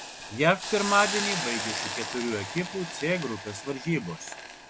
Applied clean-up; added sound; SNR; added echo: none; Hiss; 6 dB; none.